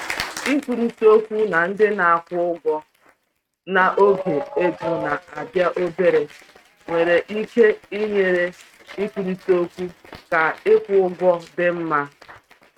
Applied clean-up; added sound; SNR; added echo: neural mask model RNNoise.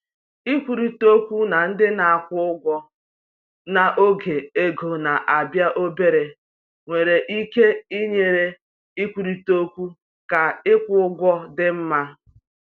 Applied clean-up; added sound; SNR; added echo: none; none; none; none.